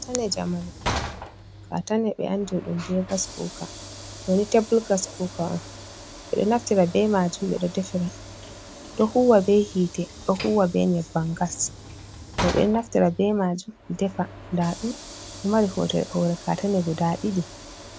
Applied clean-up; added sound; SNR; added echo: none; Sliding door / Train; 13 dB; none.